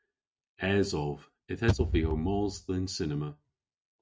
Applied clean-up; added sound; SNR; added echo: neural mask model RNNoise.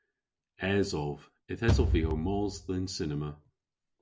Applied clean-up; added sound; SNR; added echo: none; Bass drum / Thump, thud; -3 dB; none.